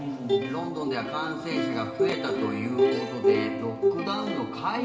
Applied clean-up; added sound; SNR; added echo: none; Plucked string instrument; -4 dB; reverberation time 2.3 s.